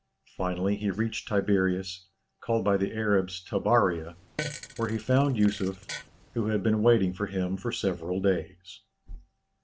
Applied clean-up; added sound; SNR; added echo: none; Fart; 13 dB; none.